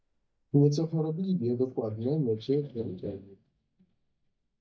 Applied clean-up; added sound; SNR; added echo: neural mask model DeepFilterNet 3.